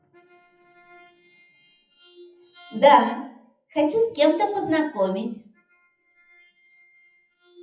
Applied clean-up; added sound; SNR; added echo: classical method WPE with log-MMSE.